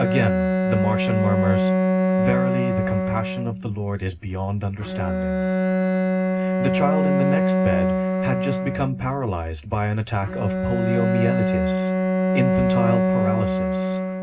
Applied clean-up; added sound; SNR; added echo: none; Bowed string instrument; -4 dB; reverberation time 0.4 s.